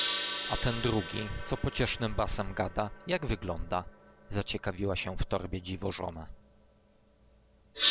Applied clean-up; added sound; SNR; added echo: none; Gong; -3 dB; none.